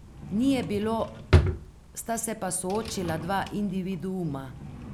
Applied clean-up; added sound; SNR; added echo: none; Drawer open or close; 1 dB; none.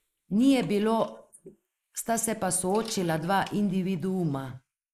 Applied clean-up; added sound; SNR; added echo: neural mask model Resemble Enhance denoiser.